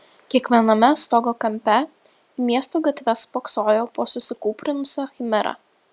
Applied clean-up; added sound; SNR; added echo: none; none; none; none.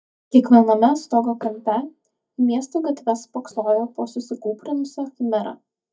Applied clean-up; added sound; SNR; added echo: neural mask model DeepFilterNet 3.